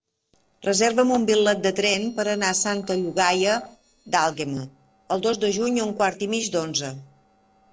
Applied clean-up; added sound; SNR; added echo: neural separator model SepFormer DNS4.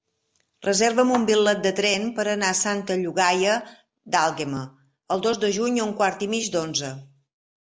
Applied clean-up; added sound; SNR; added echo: none; none; none; none.